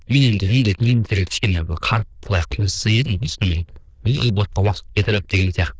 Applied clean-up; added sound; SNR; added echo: neural diffusion model UNIVERSE++.